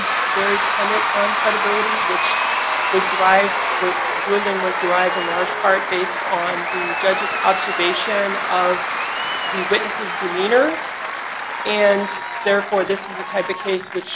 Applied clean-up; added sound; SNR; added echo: none; Applause / Crowd / Cheering; 0 dB; none.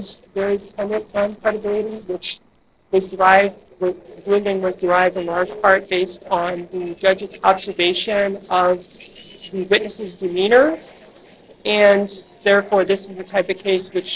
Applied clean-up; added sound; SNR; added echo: neural separator model SepFormer DNS4.